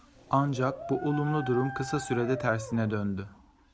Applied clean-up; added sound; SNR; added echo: none; Dog; 11 dB; none.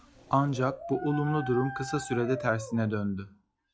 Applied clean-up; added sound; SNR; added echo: classical method log-MMSE.